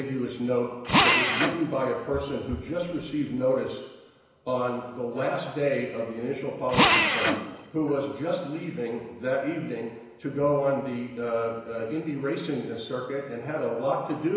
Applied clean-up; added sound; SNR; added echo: none; Drill; -3 dB; reverberation time 1.0 s.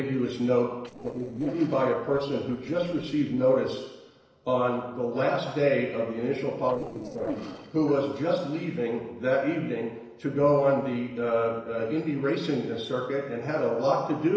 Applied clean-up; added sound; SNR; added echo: neural separator model SepFormer DNS4.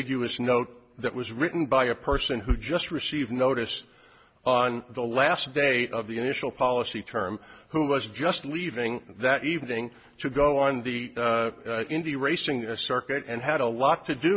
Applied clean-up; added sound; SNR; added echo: none; none; none; none.